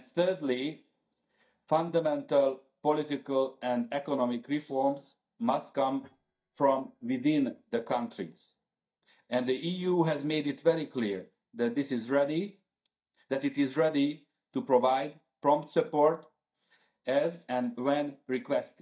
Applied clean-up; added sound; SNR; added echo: neural mask model DeepFilterNet 3.